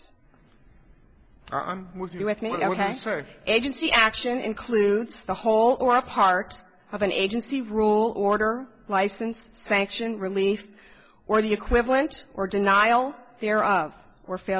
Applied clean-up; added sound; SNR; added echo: none; none; none; none.